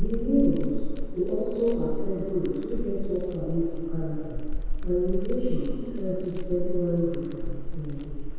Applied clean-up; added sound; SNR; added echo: none; Crackle; -1 dB; reverberation time 2.0 s.